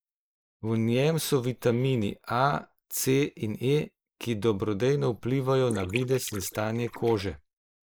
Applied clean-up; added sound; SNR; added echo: neural mask model Resemble Enhance denoiser.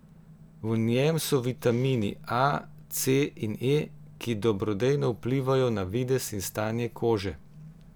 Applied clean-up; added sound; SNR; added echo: none; none; none; none.